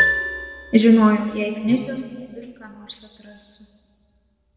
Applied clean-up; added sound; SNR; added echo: none; Piano; 7 dB; reverberation time 1.9 s.